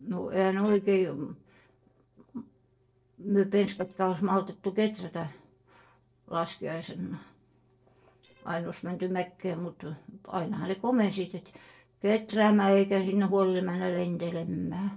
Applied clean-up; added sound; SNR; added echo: neural separator model SepFormer DNS4.